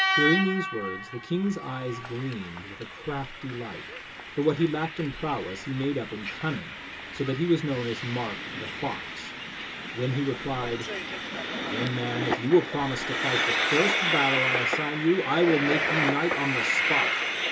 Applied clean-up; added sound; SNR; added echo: none; Train; 1 dB; reverberation time 0.2 s.